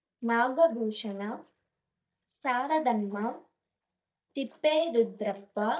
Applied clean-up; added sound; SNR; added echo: neural mask model DeepFilterNet 3.